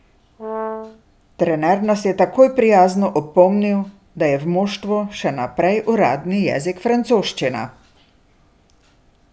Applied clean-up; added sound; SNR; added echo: none; Brass instrument; 10 dB; none.